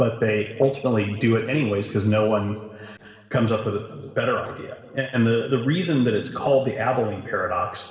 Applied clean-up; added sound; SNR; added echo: neural separator model SepFormer DNS4.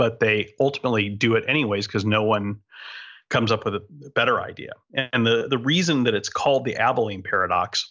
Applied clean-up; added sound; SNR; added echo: none; none; none; none.